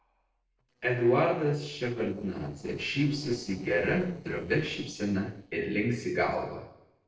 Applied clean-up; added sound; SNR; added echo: neural separator model SepFormer DNS4.